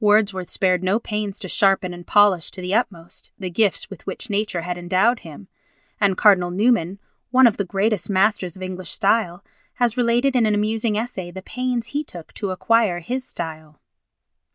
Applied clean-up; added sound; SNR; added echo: none; none; none; none.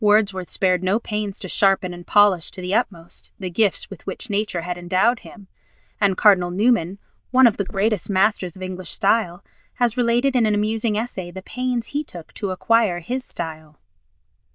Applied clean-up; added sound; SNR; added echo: neural diffusion model UNIVERSE++.